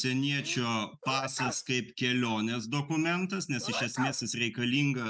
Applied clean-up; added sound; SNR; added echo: neural mask model RNNoise.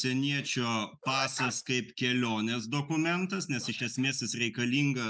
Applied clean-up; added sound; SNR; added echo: neural mask model DeepFilterNet 3.